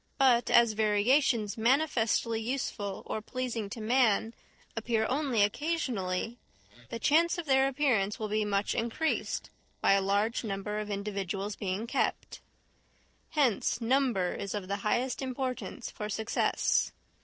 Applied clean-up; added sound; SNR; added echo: neural separator model SepFormer DNS4.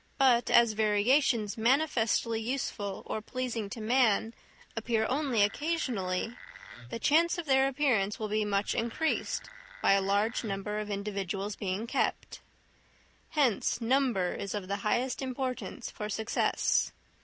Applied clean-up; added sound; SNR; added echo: none; Wood; 18 dB; none.